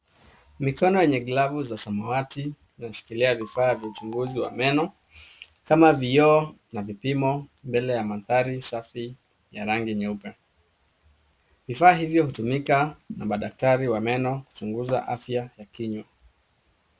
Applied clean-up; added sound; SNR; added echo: none; Marimba, xylophone; 20 dB; none.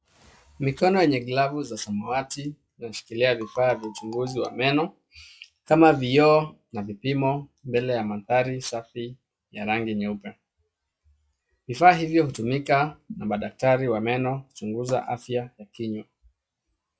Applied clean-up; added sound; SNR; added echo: classical method log-MMSE.